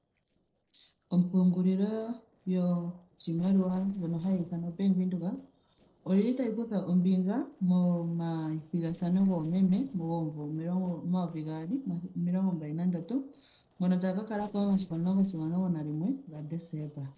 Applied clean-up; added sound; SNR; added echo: neural separator model SepFormer DNS4.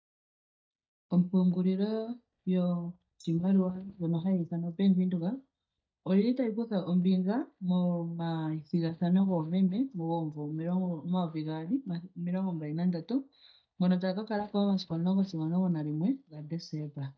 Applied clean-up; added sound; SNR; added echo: neural mask model DeepFilterNet 3.